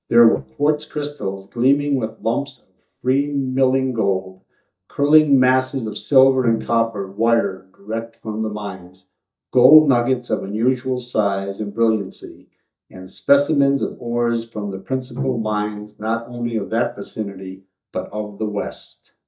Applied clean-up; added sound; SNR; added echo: neural mask model DeepFilterNet 3.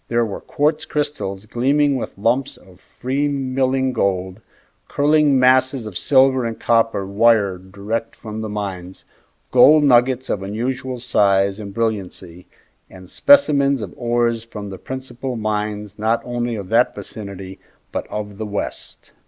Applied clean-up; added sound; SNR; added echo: none; none; none; none.